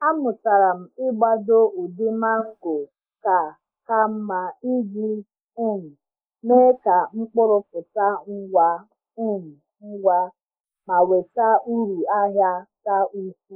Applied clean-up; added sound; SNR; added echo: neural mask model Resemble Enhance denoiser.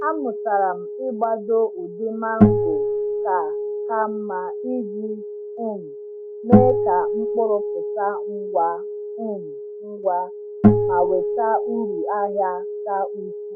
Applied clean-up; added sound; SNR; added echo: none; Acoustic guitar; -2 dB; none.